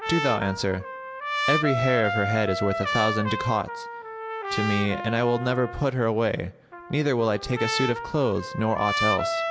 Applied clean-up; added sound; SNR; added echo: none; Trumpet; 4 dB; none.